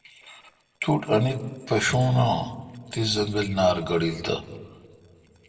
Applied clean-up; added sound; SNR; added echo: neural separator model SepFormer DNS4.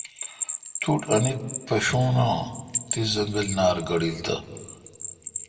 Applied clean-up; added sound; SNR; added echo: none; Bell; 9 dB; reverberation time 1.4 s.